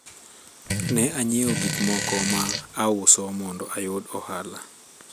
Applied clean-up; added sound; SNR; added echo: none; Fart; 2 dB; none.